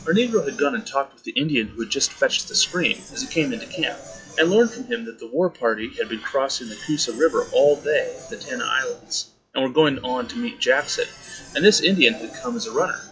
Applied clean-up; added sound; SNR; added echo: classical method log-MMSE.